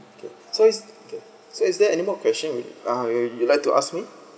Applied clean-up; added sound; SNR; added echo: none; none; none; none.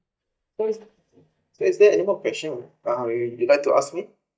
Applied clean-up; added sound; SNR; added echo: neural mask model DeepFilterNet 3.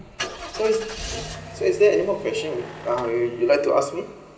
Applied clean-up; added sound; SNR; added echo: none; Engine starting / Car; 13 dB; reverberation time 0.5 s.